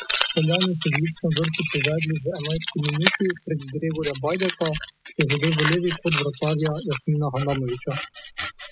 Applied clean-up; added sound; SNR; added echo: classical method spectral subtraction.